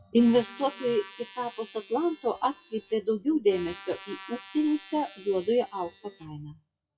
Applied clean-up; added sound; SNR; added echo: classical method WPE with log-MMSE.